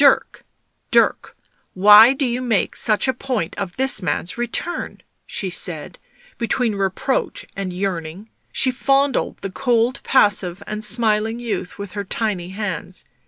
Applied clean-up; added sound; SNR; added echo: none; none; none; none.